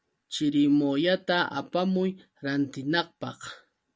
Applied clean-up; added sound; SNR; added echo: none; none; none; none.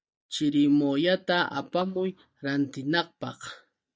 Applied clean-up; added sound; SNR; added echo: neural mask model DeepFilterNet 3.